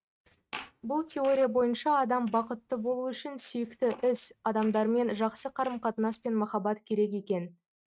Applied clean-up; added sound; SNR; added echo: neural mask model RNNoise.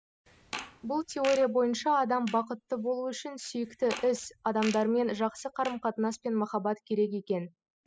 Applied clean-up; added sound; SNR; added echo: classical method spectral subtraction.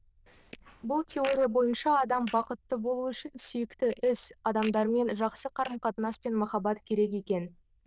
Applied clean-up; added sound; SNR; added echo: neural diffusion model UNIVERSE++.